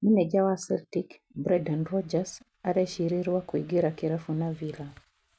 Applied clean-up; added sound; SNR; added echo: none; none; none; none.